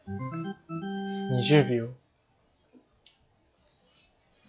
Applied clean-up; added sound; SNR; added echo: classical method log-MMSE.